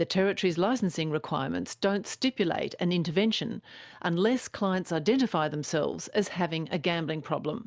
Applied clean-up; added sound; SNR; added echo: none; none; none; none.